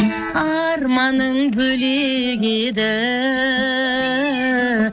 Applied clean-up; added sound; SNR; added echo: neural mask model RNNoise.